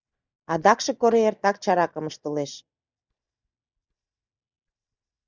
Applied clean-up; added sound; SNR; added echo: neural mask model DeepFilterNet 3.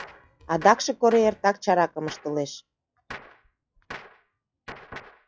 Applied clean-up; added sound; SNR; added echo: classical method log-MMSE.